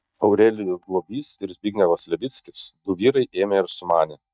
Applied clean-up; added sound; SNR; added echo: neural mask model DeepFilterNet 3.